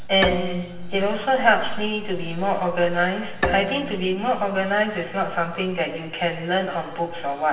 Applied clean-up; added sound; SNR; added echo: none; Bowed string instrument; 10 dB; reverberation time 1.2 s.